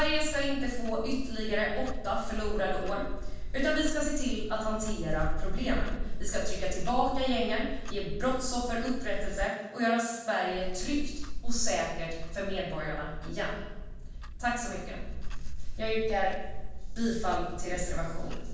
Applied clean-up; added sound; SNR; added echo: none; Clock; -1 dB; reverberation time 1.2 s.